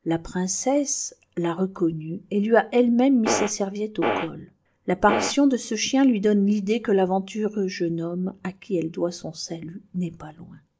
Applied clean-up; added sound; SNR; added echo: neural mask model Resemble Enhance denoiser.